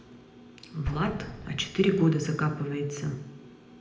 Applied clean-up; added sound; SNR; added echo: none; Explosion; 15 dB; reverberation time 0.9 s.